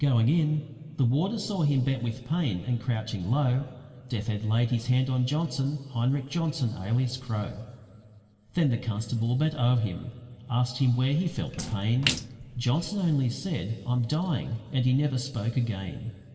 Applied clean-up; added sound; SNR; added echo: none; Splash, splatter; 11 dB; reverberation time 2.2 s.